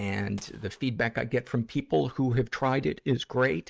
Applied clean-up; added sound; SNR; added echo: neural mask model RNNoise.